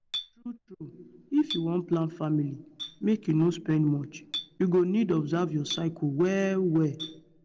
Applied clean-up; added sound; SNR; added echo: none; Chink, clink; 16 dB; none.